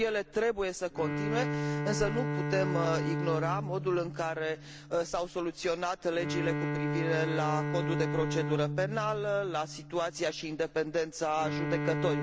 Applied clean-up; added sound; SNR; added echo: none; Bowed string instrument; 2 dB; none.